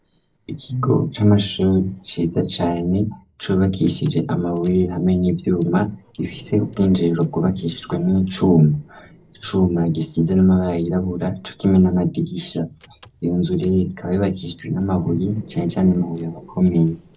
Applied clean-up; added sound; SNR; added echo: neural separator model SepFormer DNS4.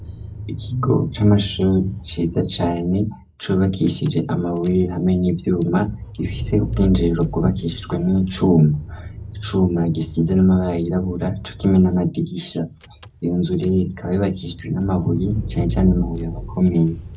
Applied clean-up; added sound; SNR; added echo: none; Engine / Car; 12 dB; reverberation time 0.4 s.